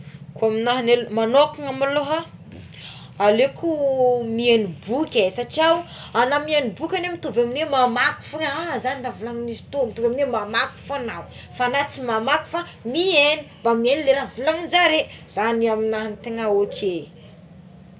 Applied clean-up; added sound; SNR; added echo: none; none; none; none.